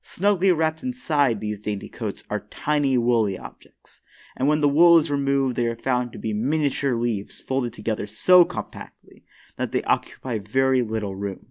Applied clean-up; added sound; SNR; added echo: none; none; none; none.